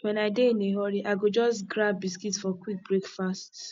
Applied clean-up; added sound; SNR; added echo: none; none; none; none.